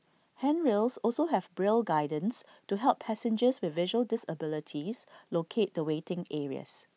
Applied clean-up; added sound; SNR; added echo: none; none; none; none.